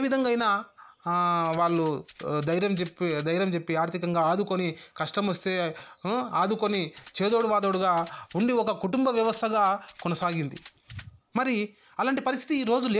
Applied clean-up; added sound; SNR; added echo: none; Rattle (instrument); 18 dB; none.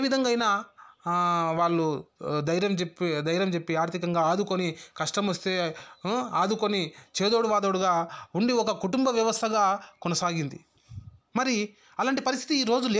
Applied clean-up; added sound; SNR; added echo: none; none; none; none.